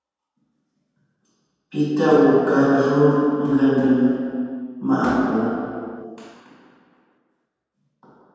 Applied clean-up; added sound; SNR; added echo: none; none; none; reverberation time 2.1 s.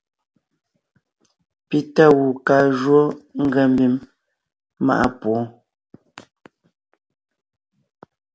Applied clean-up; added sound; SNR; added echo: none; none; none; none.